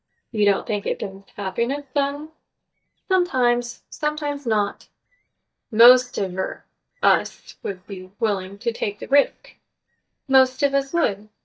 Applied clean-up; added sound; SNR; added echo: neural mask model DeepFilterNet 3.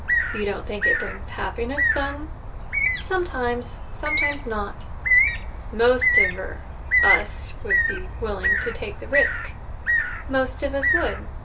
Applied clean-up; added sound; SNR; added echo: none; Bird; -4 dB; reverberation time 0.2 s.